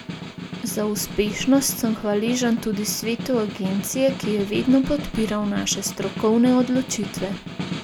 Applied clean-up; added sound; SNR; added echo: none; Snare drum; 10 dB; none.